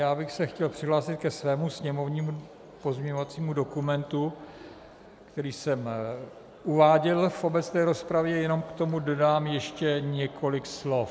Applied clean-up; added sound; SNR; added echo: none; none; none; none.